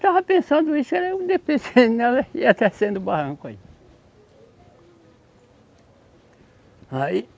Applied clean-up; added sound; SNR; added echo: none; none; none; none.